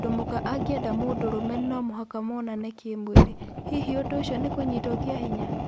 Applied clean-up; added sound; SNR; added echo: none; Fire; -3 dB; none.